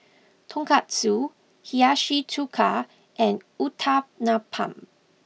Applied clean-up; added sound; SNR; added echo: none; none; none; none.